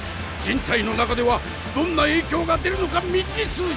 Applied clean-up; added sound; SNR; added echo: none; none; none; none.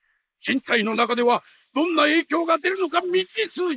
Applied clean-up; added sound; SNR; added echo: neural mask model Resemble Enhance denoiser.